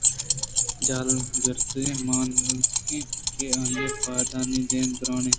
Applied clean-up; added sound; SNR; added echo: none; Keys jangling; -4 dB; none.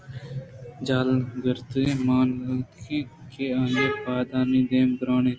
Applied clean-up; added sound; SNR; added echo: none; none; none; none.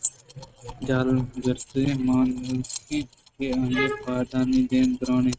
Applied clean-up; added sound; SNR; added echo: neural mask model RNNoise.